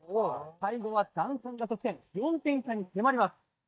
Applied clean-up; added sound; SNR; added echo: neural mask model DeepFilterNet 3.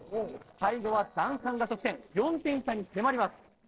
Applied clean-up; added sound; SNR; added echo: neural separator model SepFormer DNS4.